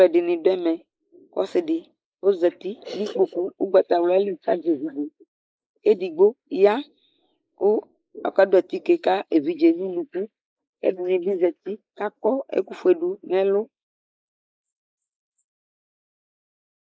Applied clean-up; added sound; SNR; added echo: neural mask model Resemble Enhance denoiser.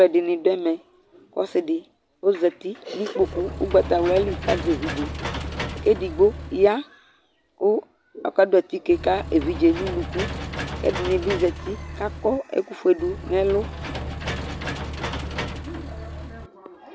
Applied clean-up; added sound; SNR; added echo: none; Engine / Mechanisms; 7 dB; none.